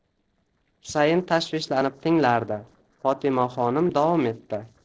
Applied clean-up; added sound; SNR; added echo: neural separator model SepFormer DNS4.